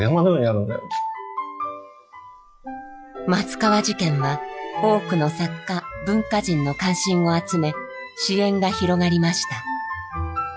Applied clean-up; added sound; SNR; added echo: classical method log-MMSE.